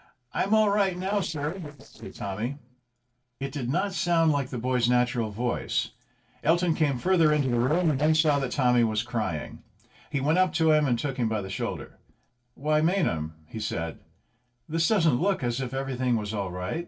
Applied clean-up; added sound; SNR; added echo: neural separator model SepFormer DNS4.